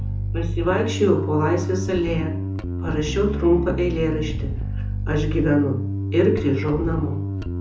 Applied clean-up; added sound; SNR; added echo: none; Bass guitar; 3 dB; reverberation time 0.6 s.